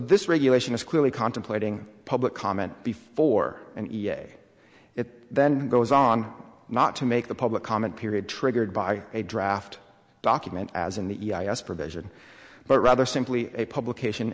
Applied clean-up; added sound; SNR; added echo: none; none; none; none.